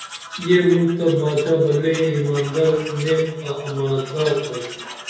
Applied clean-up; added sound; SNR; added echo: none; Tools; 15 dB; reverberation time 0.8 s.